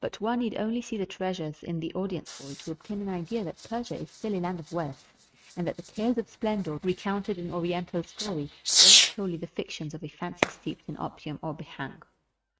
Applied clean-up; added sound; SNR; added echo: neural mask model RNNoise.